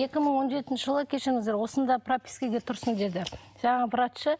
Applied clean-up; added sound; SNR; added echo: none; none; none; none.